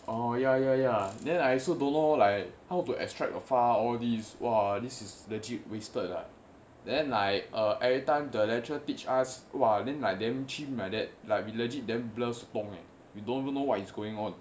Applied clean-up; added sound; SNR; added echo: none; none; none; none.